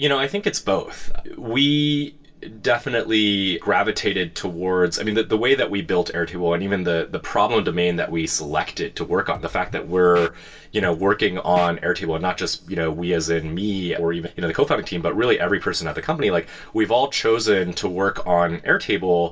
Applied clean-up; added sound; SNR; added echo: none; Scratching (performance technique); 18 dB; reverberation time 0.2 s.